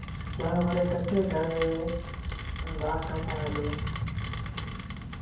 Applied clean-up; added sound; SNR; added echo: none; Rain; 2 dB; reverberation time 0.9 s.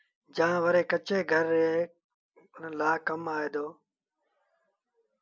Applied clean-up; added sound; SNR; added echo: none; none; none; none.